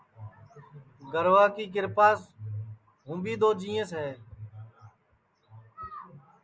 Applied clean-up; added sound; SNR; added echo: none; none; none; none.